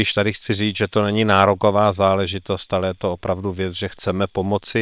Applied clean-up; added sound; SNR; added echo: neural separator model SepFormer WHAM!.